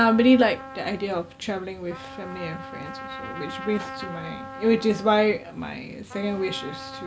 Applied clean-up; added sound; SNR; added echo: none; Trumpet; 14 dB; none.